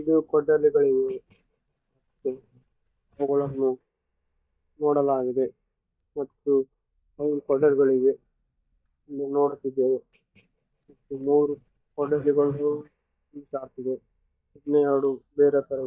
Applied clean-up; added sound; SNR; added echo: neural mask model DeepFilterNet 3.